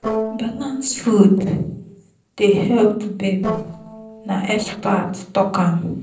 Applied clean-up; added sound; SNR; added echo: neural separator model SepFormer DNS4.